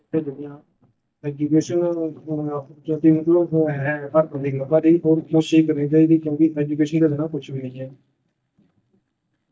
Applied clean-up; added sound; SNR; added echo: neural mask model DeepFilterNet 3.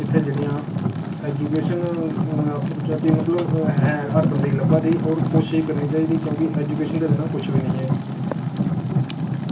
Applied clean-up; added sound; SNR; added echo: none; Fire; -1 dB; reverberation time 0.2 s.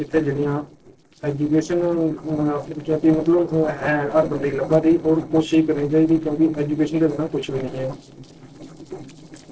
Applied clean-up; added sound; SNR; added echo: neural separator model SepFormer DNS4.